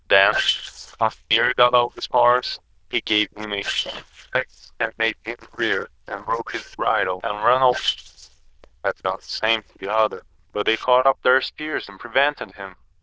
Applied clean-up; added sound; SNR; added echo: neural diffusion model UNIVERSE++.